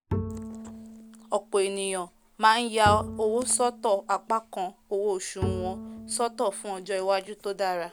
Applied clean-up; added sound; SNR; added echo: none; Bowed string instrument; 10 dB; none.